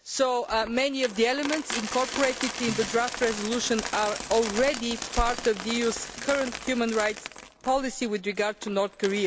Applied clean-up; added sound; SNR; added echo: none; Coin (dropping); 9 dB; none.